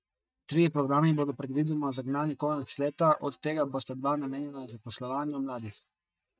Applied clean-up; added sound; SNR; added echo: neural mask model DeepFilterNet 3.